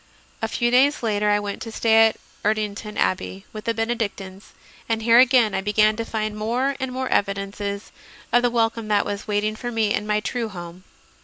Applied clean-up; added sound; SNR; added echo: none; none; none; none.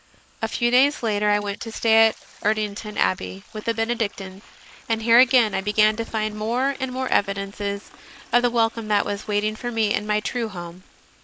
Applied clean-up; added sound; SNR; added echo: neural mask model Resemble Enhance denoiser.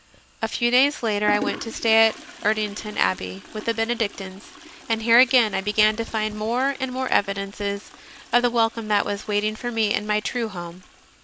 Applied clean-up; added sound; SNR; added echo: none; Toilet flush; 17 dB; none.